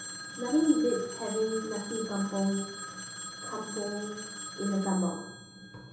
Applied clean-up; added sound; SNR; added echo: none; Telephone; 9 dB; reverberation time 1.2 s.